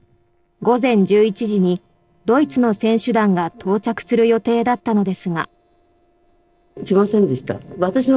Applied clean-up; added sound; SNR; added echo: neural separator model SepFormer DNS4.